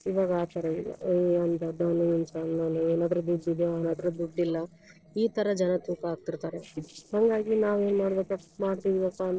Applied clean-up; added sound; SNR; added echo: neural separator model SepFormer DNS4.